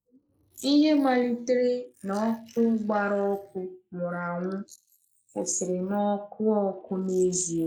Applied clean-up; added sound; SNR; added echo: neural mask model Resemble Enhance denoiser.